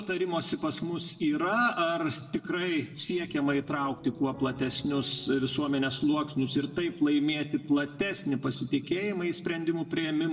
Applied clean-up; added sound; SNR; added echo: neural separator model SepFormer DNS4.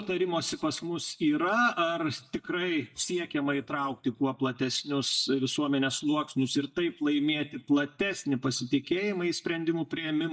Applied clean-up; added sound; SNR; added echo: neural mask model DeepFilterNet 3.